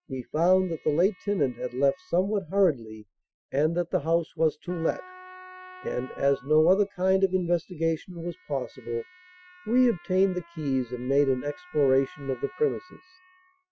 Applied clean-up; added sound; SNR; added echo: classical method Wiener filter.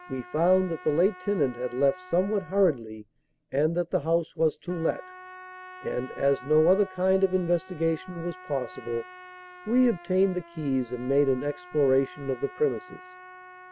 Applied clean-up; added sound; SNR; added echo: none; Trumpet; 19 dB; none.